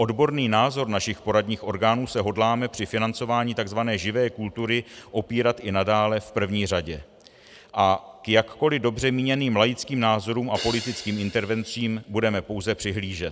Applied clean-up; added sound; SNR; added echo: none; Crash cymbal; 13 dB; none.